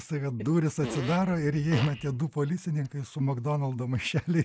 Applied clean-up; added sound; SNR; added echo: none; Fart; 11 dB; none.